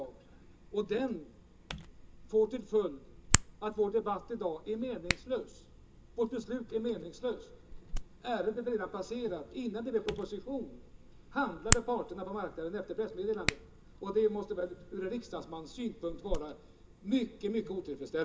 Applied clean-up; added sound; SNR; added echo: none; Hands; 4 dB; reverberation time 0.2 s.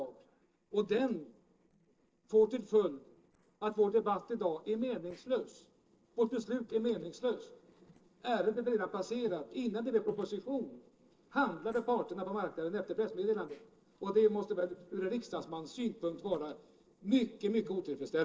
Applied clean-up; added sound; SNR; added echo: neural separator model SepFormer DNS4.